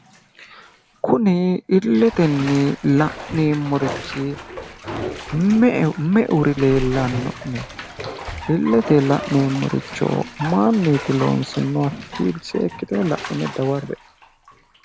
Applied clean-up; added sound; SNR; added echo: none; Bathtub (filling or washing); 12 dB; none.